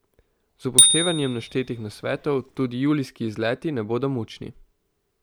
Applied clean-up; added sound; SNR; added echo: none; Bicycle bell; -4 dB; none.